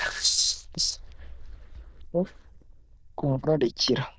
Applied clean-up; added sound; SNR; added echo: neural diffusion model UNIVERSE++.